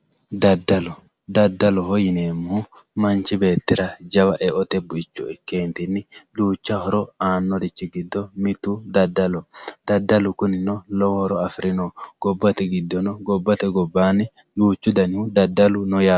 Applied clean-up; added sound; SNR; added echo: none; none; none; none.